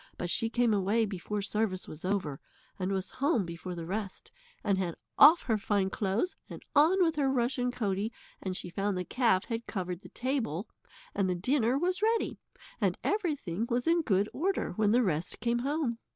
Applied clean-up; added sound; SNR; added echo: none; none; none; none.